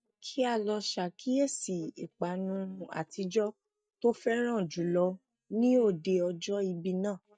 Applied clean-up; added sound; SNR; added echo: neural mask model DeepFilterNet 3.